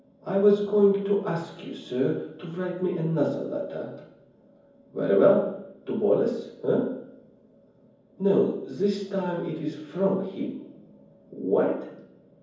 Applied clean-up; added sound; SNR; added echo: none; none; none; reverberation time 0.9 s.